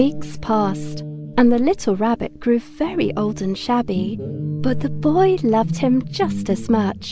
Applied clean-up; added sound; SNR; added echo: none; Guitar; 9 dB; none.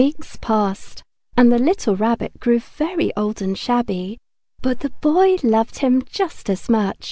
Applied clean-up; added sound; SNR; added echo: none; none; none; none.